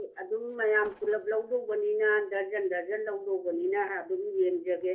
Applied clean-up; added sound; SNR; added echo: neural separator model SepFormer DNS4.